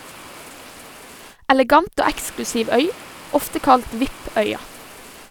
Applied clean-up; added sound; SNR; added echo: none; Water; 18 dB; none.